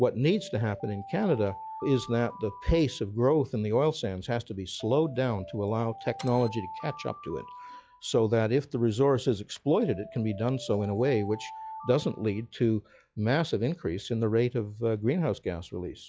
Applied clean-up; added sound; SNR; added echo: classical method log-MMSE.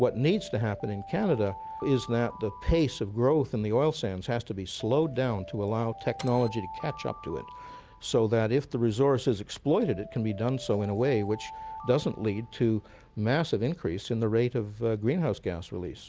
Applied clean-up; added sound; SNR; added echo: none; Alarm + Printer; 18 dB; none.